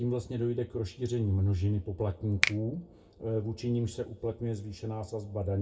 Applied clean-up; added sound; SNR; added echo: none; Finger snapping; 6 dB; reverberation time 0.2 s.